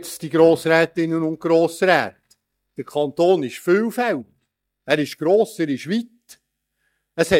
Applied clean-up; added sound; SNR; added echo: neural mask model DeepFilterNet 3.